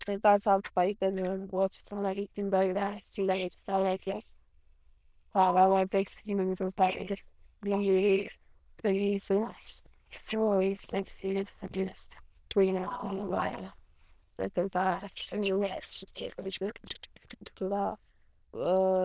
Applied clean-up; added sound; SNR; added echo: neural diffusion model UNIVERSE++.